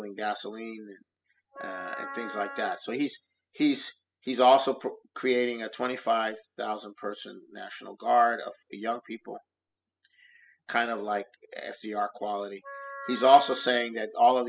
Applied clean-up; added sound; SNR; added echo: classical method spectral subtraction.